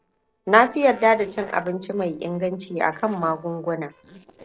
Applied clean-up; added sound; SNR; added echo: neural separator model SepFormer DNS4.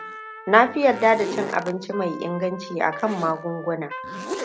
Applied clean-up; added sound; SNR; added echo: none; Trumpet + Zipper (clothing); 11 dB; none.